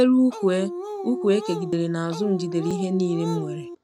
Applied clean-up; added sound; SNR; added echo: none; Dog; 9 dB; none.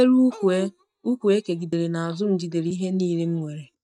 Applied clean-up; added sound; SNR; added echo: neural mask model DeepFilterNet 3.